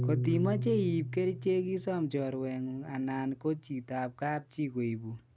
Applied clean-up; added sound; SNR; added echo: none; Piano; 6 dB; none.